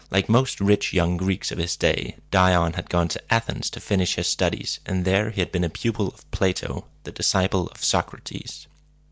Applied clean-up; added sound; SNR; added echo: none; none; none; none.